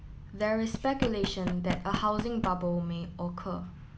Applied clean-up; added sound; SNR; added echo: none; Knock; 4 dB; none.